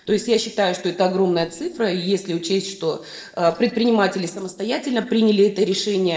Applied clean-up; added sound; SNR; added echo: neural separator model SepFormer DNS4.